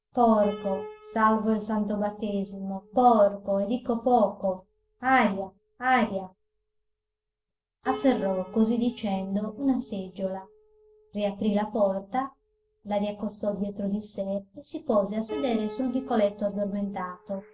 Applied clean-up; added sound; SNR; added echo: none; Piano; 17 dB; none.